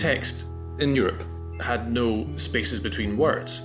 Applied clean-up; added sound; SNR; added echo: none; none; none; none.